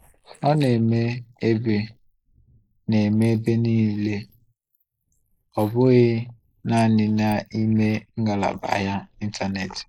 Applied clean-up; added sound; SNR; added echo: neural mask model Resemble Enhance denoiser.